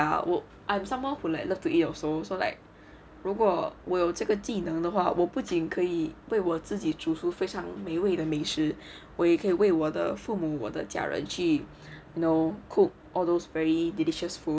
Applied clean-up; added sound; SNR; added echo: none; none; none; none.